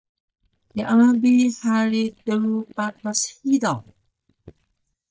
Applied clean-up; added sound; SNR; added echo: neural mask model DeepFilterNet 3.